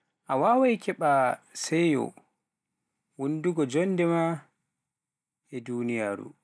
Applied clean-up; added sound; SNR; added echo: none; none; none; none.